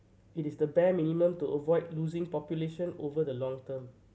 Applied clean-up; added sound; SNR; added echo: none; none; none; none.